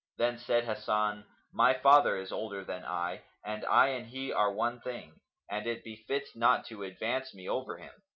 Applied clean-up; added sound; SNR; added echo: none; none; none; none.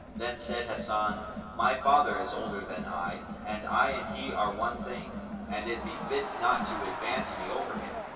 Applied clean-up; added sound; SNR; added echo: none; Crowd; 7 dB; reverberation time 2.5 s.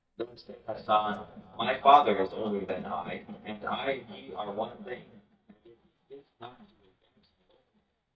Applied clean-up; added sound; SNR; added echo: neural mask model DeepFilterNet 3.